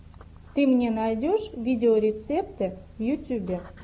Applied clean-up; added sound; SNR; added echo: none; none; none; none.